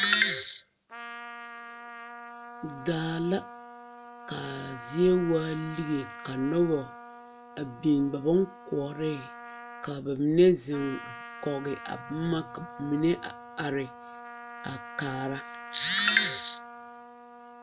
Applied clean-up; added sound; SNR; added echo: none; Trumpet; 17 dB; none.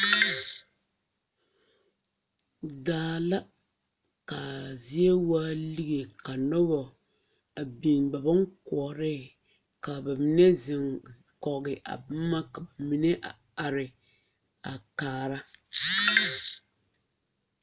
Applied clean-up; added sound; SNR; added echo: none; none; none; none.